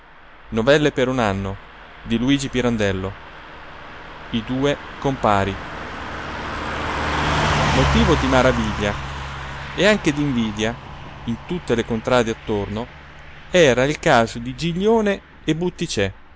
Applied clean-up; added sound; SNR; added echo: none; Car passing by / Truck; 7 dB; none.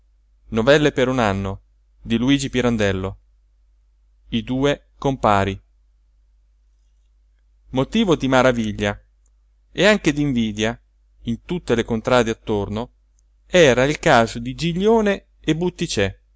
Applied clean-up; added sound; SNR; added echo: none; none; none; none.